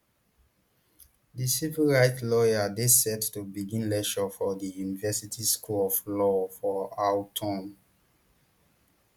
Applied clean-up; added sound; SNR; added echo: none; none; none; none.